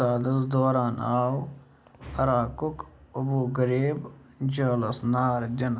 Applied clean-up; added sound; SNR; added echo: none; none; none; none.